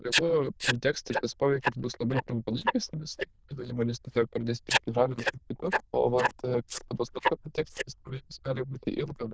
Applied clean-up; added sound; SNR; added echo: neural diffusion model UNIVERSE++.